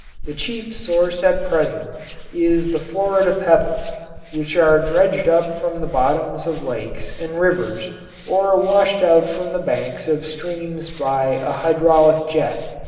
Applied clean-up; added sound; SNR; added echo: none; Hands; 12 dB; reverberation time 1.9 s.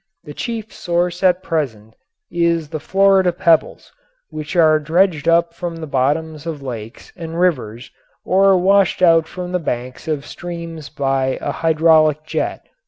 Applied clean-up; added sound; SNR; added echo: none; none; none; none.